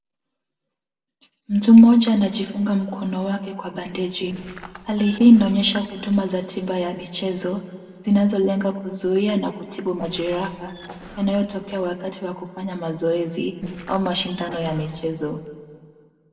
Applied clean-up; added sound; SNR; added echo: neural separator model SepFormer DNS4.